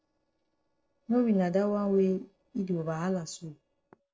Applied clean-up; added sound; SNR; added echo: neural separator model SepFormer DNS4.